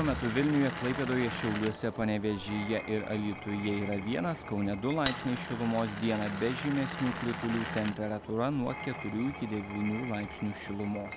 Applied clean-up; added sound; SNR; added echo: none; Glass; 9 dB; none.